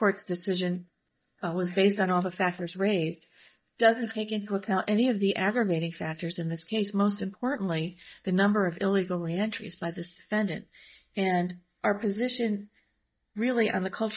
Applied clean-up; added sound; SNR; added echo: neural mask model DeepFilterNet 3.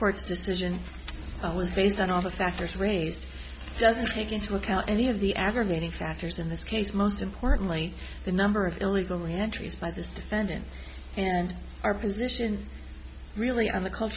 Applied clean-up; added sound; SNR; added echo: none; none; none; none.